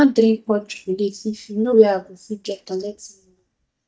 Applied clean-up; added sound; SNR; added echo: neural mask model DeepFilterNet 3.